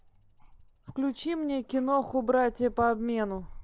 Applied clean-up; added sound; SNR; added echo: none; Bird vocalization, bird call, bird song; 20 dB; none.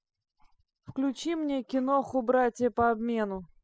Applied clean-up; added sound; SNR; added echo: classical method spectral subtraction.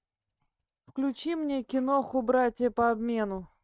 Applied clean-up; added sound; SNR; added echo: neural mask model RNNoise.